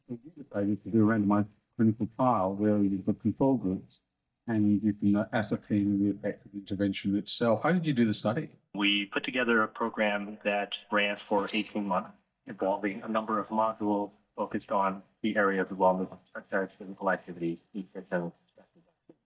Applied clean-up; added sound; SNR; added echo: neural mask model DeepFilterNet 3.